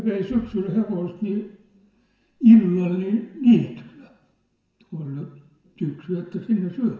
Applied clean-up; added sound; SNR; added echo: none; none; none; reverberation time 0.8 s.